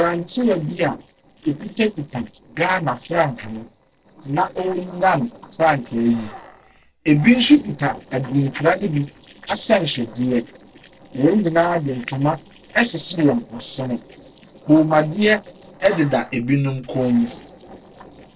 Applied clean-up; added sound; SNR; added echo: neural separator model SepFormer DNS4.